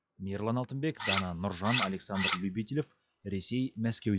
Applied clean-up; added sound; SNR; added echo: classical method log-MMSE.